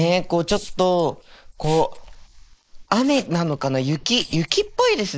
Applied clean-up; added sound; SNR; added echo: neural mask model Resemble Enhance denoiser.